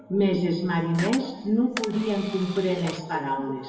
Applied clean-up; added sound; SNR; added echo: none; Camera; 13 dB; reverberation time 1.0 s.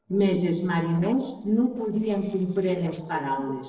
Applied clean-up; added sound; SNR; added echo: neural separator model SepFormer DNS4.